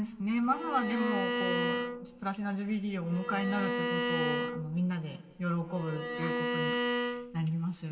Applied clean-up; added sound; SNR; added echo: none; Bowed string instrument; 1 dB; reverberation time 1.9 s.